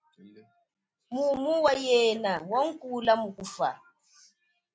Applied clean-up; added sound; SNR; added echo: none; none; none; none.